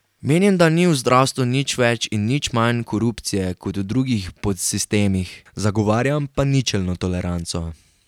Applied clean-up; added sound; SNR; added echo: none; none; none; none.